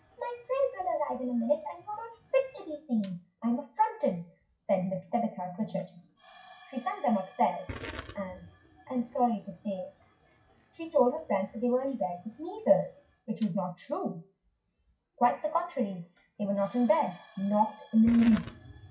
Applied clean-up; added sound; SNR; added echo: classical method WPE with log-MMSE.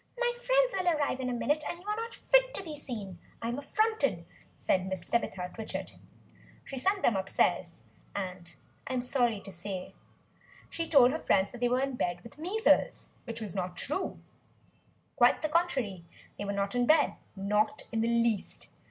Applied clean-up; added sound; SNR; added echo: none; none; none; none.